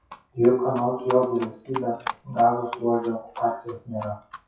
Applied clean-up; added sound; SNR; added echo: classical method WPE with log-MMSE.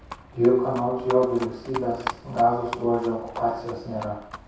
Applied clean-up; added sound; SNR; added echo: none; Livestock, farm animals, working animals; 13 dB; reverberation time 0.7 s.